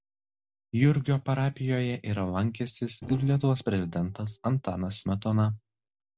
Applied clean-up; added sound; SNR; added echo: neural separator model SepFormer DNS4.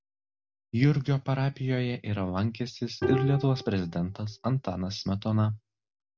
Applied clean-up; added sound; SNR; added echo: none; Bowed string instrument; 7 dB; none.